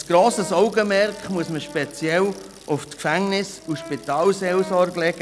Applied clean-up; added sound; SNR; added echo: none; Brass instrument + Bicycle; 18 dB; none.